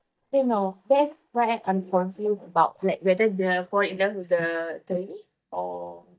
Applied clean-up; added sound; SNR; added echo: neural mask model DeepFilterNet 3.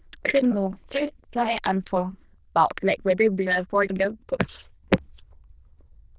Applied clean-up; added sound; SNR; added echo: neural diffusion model UNIVERSE++.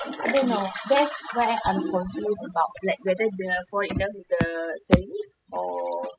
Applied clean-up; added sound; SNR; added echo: classical method spectral subtraction.